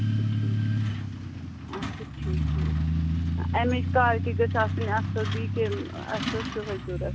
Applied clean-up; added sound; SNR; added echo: none; Truck; -3 dB; none.